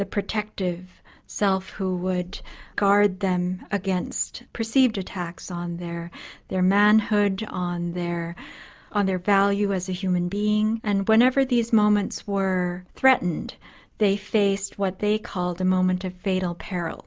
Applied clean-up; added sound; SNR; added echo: none; none; none; none.